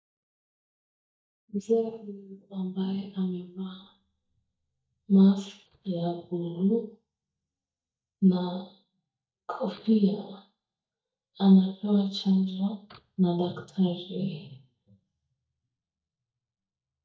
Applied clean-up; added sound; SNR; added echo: neural mask model DeepFilterNet 3.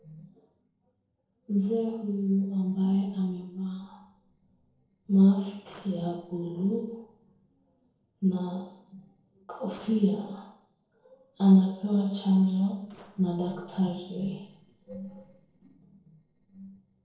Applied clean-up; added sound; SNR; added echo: neural separator model SepFormer DNS4.